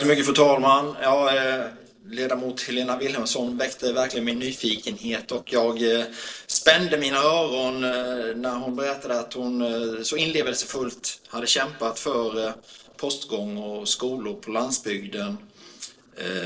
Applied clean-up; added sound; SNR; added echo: neural separator model SepFormer DNS4.